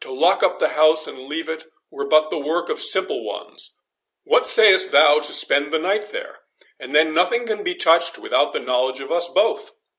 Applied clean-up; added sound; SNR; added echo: none; none; none; none.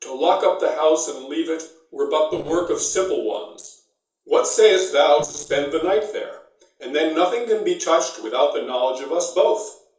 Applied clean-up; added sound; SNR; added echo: neural separator model SepFormer DNS4.